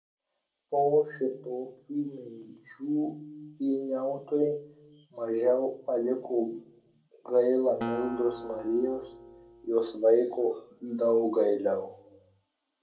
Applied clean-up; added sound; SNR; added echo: none; Acoustic guitar; 13 dB; reverberation time 0.2 s.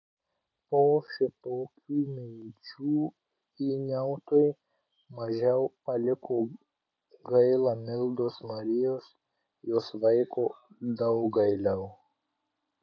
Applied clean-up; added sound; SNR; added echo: none; none; none; none.